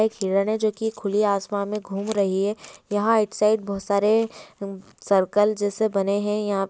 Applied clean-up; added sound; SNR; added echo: none; none; none; none.